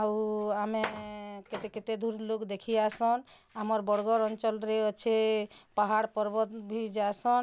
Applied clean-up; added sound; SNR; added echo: none; none; none; none.